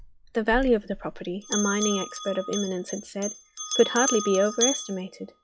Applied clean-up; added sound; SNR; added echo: classical method log-MMSE.